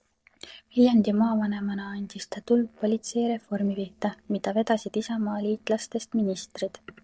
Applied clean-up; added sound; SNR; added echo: neural separator model SepFormer DNS4.